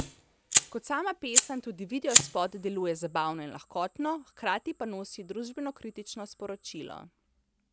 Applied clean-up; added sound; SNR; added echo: none; Fire; -2 dB; none.